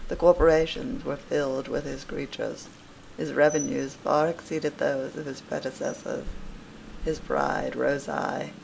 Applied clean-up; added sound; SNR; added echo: none; Rain; 13 dB; reverberation time 0.4 s.